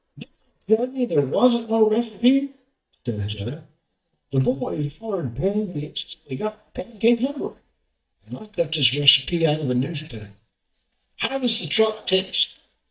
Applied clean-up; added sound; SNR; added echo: neural mask model DeepFilterNet 3.